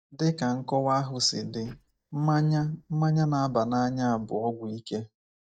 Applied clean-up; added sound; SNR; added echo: neural mask model DeepFilterNet 3.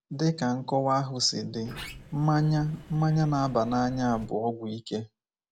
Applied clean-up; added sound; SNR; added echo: none; Sliding door; 17 dB; none.